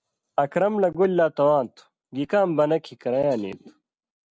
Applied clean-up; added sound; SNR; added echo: none; none; none; none.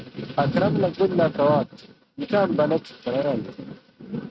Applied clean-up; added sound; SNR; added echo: neural mask model RNNoise.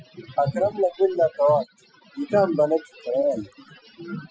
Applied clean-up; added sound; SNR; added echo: classical method Wiener filter.